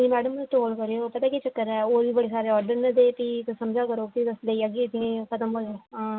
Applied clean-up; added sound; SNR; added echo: none; none; none; none.